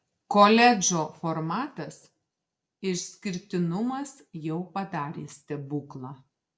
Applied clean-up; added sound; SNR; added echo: none; none; none; none.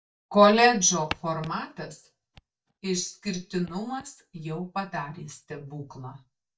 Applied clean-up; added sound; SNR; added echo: neural mask model DeepFilterNet 3.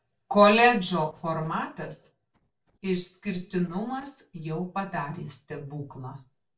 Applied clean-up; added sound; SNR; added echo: neural separator model SepFormer DNS4.